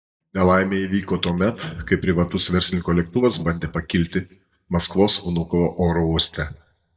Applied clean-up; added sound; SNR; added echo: neural mask model DeepFilterNet 3.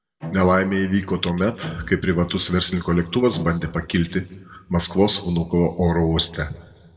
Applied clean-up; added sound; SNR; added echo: none; Bowed string instrument; 18 dB; reverberation time 1.1 s.